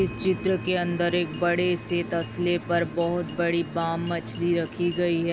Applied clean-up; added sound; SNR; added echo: none; Glass + Clock; 15 dB; none.